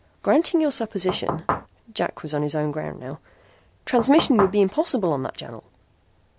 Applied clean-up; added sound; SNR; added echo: none; Knock / Wood; 3 dB; none.